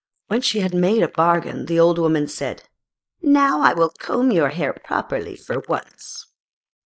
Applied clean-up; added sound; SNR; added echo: neural mask model Resemble Enhance denoiser.